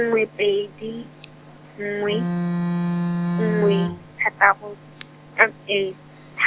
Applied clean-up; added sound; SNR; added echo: none; Bowed string instrument; -1 dB; none.